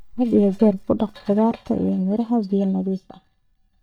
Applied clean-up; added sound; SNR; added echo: neural mask model DeepFilterNet 3.